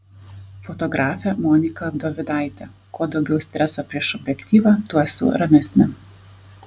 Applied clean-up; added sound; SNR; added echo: none; none; none; none.